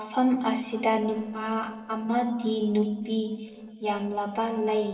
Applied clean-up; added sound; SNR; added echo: neural separator model SepFormer DNS4.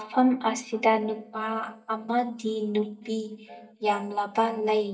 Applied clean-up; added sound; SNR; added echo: neural mask model DeepFilterNet 3.